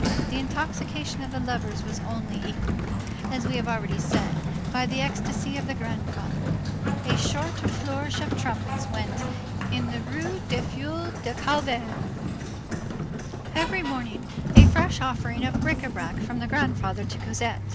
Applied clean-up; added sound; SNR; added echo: none; Sliding door; -5 dB; none.